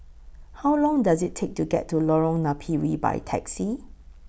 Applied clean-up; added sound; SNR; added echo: none; none; none; none.